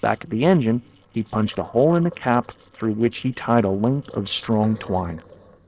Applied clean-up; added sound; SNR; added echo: neural separator model SepFormer DNS4.